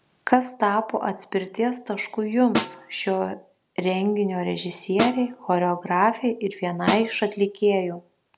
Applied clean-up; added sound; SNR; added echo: none; Snare drum; 8 dB; none.